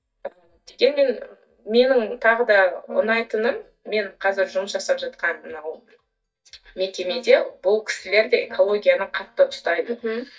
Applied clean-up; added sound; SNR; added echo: neural mask model DeepFilterNet 3.